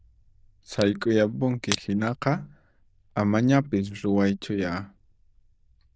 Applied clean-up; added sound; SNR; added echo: neural diffusion model UNIVERSE++.